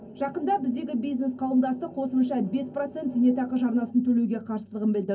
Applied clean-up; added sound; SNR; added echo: none; none; none; reverberation time 0.3 s.